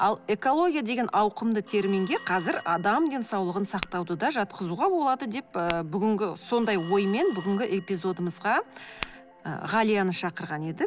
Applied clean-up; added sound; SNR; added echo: none; Telephone + Tap / Glass; 19 dB; none.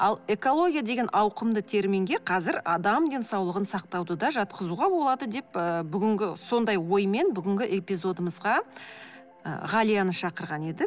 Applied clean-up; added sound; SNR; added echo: none; none; none; none.